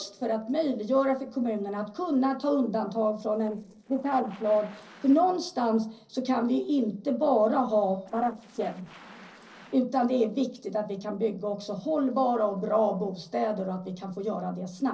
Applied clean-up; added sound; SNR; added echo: neural separator model SepFormer DNS4.